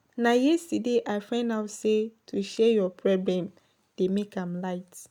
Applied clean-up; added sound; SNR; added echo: none; none; none; none.